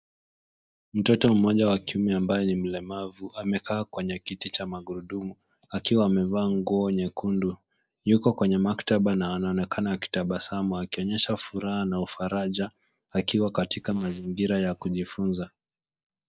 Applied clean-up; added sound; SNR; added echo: neural mask model DeepFilterNet 3.